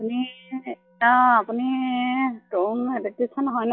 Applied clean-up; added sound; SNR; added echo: classical method log-MMSE.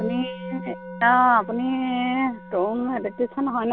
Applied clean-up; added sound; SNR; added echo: none; Musical instrument; 13 dB; none.